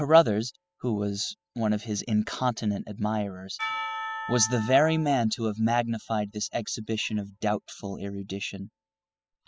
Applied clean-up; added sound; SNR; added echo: classical method spectral subtraction.